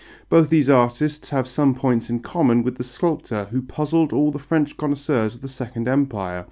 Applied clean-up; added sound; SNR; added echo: none; none; none; none.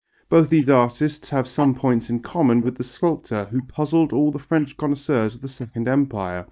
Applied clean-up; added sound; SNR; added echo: neural mask model DeepFilterNet 3.